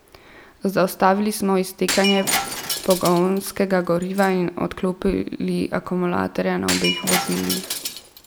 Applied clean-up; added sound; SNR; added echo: none; Shatter; 8 dB; none.